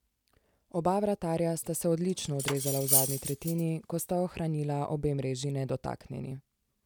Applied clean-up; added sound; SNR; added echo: none; Cutlery, silverware; 3 dB; none.